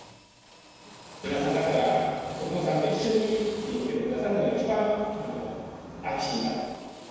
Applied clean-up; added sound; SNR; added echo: none; Drill; 19 dB; reverberation time 1.2 s.